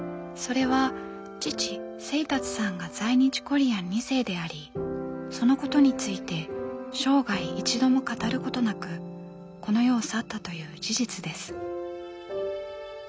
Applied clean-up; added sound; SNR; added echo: none; none; none; none.